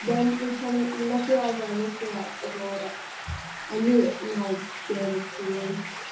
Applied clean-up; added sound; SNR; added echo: none; Stream; 10 dB; reverberation time 0.7 s.